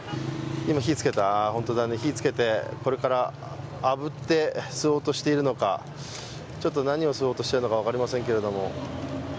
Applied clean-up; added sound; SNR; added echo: none; none; none; none.